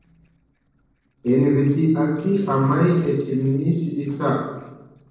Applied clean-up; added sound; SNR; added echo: neural separator model SepFormer DNS4.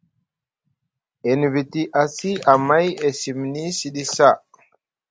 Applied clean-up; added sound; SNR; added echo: none; none; none; none.